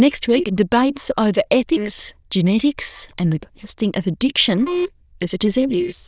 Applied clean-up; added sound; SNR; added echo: neural diffusion model UNIVERSE++.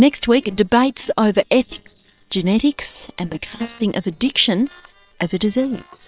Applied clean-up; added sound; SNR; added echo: neural separator model SepFormer WHAM!.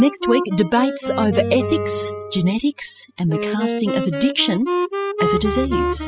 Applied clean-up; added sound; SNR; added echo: classical method spectral subtraction.